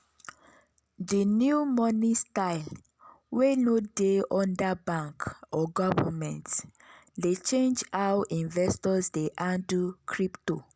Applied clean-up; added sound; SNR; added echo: none; none; none; none.